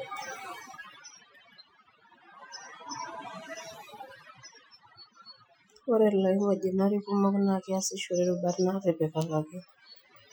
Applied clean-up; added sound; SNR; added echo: classical method Wiener filter.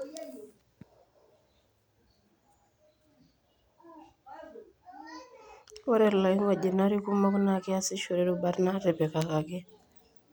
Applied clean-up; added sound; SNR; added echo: none; none; none; none.